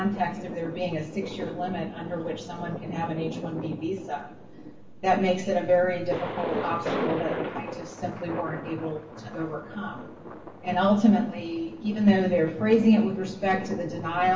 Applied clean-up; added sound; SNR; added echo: none; Thunder; 10 dB; reverberation time 0.8 s.